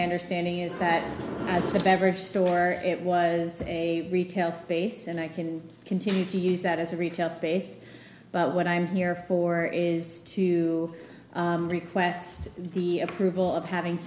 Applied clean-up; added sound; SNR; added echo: none; none; none; none.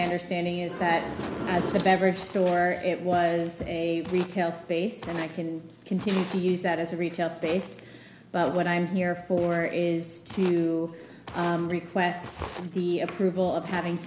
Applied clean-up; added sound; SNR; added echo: none; Walk, footsteps; 18 dB; none.